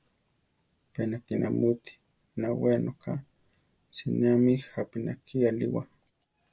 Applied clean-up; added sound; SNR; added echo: none; none; none; none.